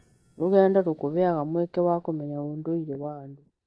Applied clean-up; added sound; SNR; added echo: neural mask model DeepFilterNet 3.